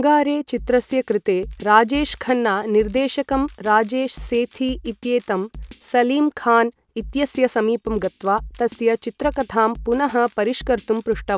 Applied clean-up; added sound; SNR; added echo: none; Drum kit; 19 dB; none.